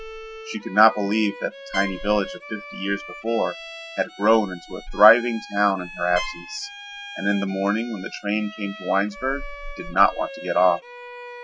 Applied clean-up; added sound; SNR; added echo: none; Trumpet + Bowed string instrument; 14 dB; none.